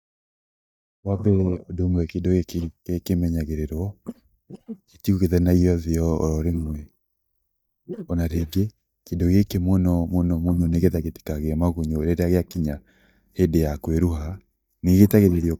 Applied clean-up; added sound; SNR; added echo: neural mask model DeepFilterNet 3.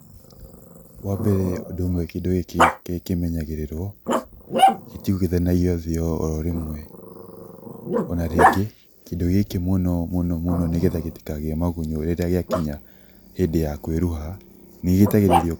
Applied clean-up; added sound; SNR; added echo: none; Growling; 4 dB; none.